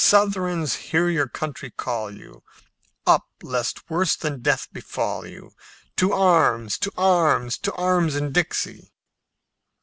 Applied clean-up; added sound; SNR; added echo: none; none; none; none.